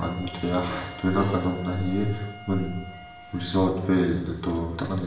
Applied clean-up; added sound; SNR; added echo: none; Wind instrument, woodwind instrument; 18 dB; reverberation time 0.8 s.